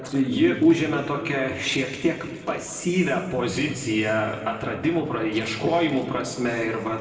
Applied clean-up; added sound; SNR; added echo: neural separator model SepFormer DNS4.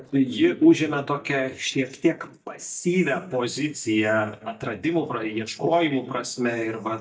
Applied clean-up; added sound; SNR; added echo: neural mask model DeepFilterNet 3.